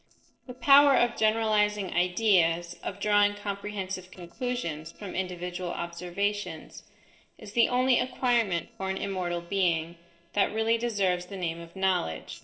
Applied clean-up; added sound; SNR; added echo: neural separator model SepFormer DNS4.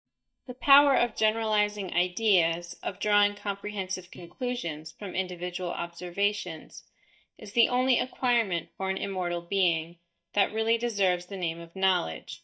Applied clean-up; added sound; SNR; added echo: neural mask model DeepFilterNet 3.